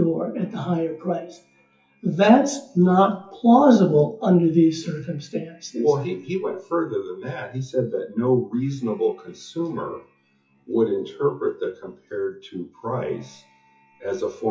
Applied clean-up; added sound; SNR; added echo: classical method WPE with log-MMSE.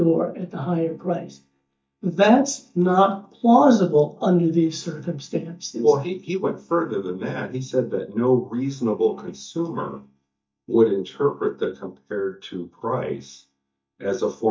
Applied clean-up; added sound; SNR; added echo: neural mask model DeepFilterNet 3.